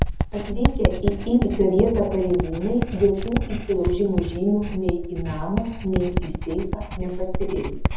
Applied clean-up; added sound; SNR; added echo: none; Writing; 2 dB; reverberation time 0.7 s.